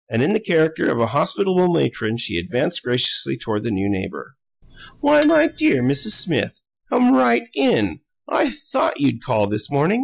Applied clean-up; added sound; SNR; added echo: neural mask model DeepFilterNet 3.